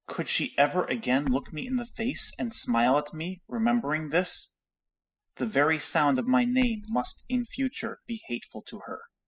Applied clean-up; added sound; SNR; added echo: classical method spectral subtraction.